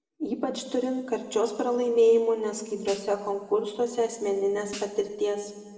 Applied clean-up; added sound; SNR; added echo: none; Hi-hat; 19 dB; reverberation time 1.7 s.